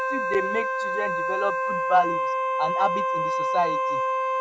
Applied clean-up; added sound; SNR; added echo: none; Wind instrument, woodwind instrument; -3 dB; none.